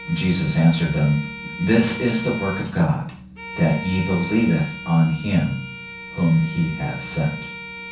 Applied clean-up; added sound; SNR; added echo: none; Bowed string instrument; 14 dB; reverberation time 0.6 s.